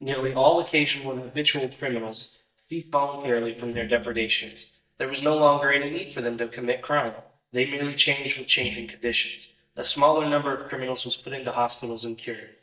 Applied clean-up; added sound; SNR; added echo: neural mask model DeepFilterNet 3.